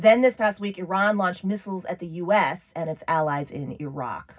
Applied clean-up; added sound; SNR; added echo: none; none; none; reverberation time 0.4 s.